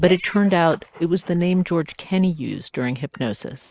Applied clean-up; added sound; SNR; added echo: neural mask model Resemble Enhance denoiser.